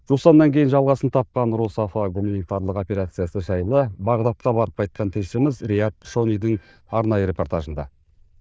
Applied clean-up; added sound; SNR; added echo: neural diffusion model UNIVERSE++.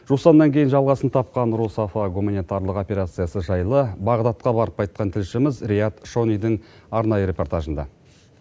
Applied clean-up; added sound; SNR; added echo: none; none; none; none.